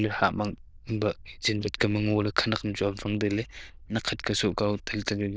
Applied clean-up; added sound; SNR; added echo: neural diffusion model UNIVERSE++.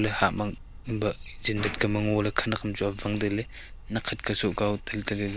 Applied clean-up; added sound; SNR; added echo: none; Tick; 13 dB; none.